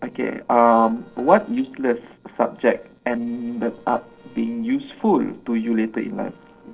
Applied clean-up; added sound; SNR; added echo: neural separator model SepFormer DNS4.